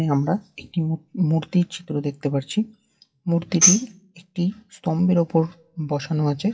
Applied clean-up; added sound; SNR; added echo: classical method WPE with log-MMSE.